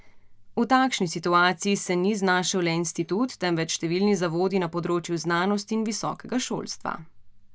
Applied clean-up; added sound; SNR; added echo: neural mask model DeepFilterNet 3.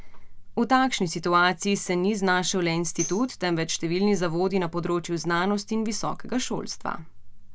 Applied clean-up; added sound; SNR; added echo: none; Tambourine; 14 dB; none.